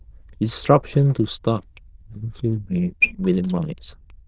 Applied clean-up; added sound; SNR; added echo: neural diffusion model UNIVERSE++.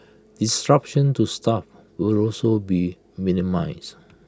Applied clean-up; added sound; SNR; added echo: none; none; none; none.